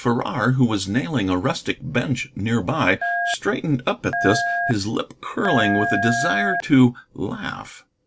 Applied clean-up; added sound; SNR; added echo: none; Telephone; 3 dB; none.